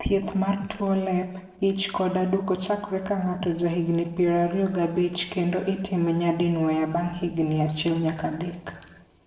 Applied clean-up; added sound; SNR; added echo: neural separator model SepFormer DNS4.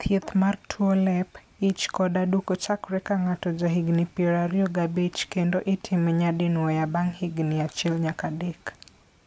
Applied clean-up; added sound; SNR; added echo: none; none; none; none.